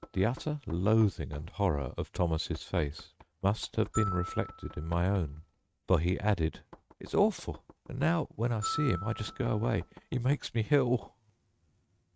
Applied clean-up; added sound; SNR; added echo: neural mask model RNNoise.